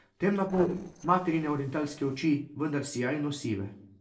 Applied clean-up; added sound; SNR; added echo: neural separator model SepFormer DNS4.